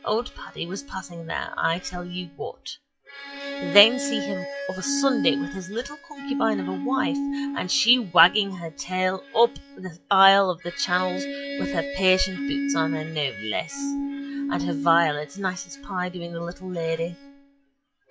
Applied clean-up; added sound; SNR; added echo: classical method log-MMSE.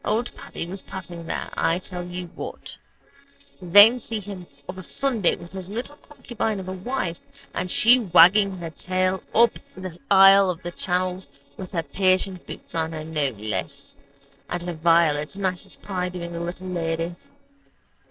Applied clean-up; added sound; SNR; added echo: neural separator model SepFormer DNS4.